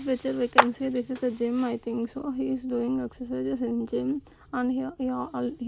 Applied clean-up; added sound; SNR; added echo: none; Clapping; -1 dB; none.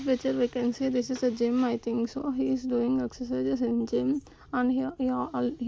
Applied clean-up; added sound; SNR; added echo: none; none; none; none.